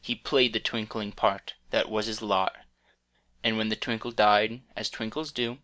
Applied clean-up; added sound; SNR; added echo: none; none; none; none.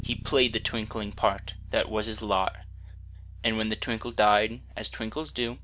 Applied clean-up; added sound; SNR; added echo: none; Bass guitar; 13 dB; none.